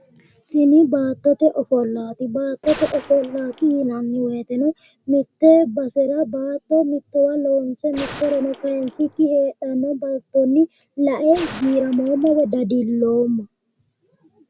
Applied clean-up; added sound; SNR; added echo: none; Gunshot, gunfire; 17 dB; none.